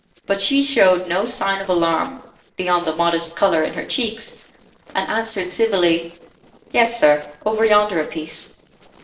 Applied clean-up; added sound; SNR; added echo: neural separator model SepFormer DNS4.